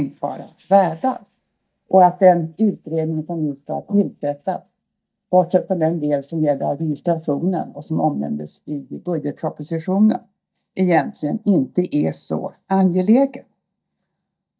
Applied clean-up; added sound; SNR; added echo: neural mask model DeepFilterNet 3.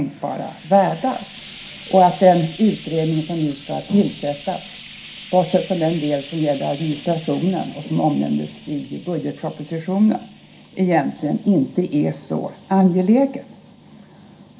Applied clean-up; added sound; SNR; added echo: none; Frying (food); 19 dB; reverberation time 0.3 s.